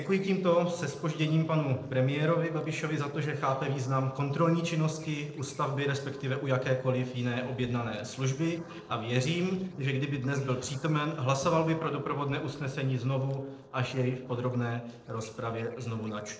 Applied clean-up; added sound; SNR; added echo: neural separator model SepFormer DNS4.